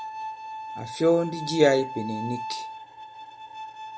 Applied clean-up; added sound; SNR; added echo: none; Bowed string instrument; 9 dB; none.